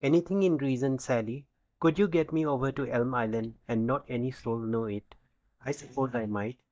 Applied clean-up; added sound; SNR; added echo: neural mask model DeepFilterNet 3.